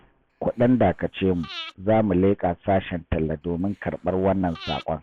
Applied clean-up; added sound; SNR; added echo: none; Breathing; 18 dB; none.